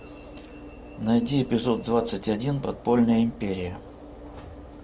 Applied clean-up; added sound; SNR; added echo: none; Alarm / Engine / Train; 16 dB; none.